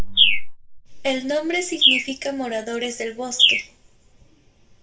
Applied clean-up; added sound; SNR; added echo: none; Bird; -1 dB; reverberation time 0.5 s.